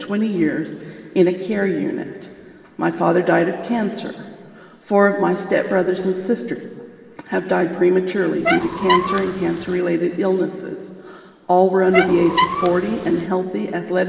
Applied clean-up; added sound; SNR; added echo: none; Squeak; 3 dB; reverberation time 2.8 s.